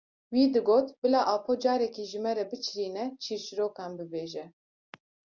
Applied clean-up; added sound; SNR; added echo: none; none; none; none.